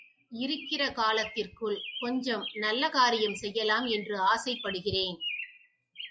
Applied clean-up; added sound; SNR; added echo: classical method log-MMSE.